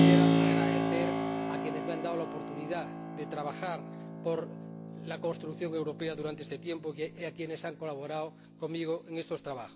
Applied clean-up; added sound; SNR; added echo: none; Keyboard (musical); -5 dB; none.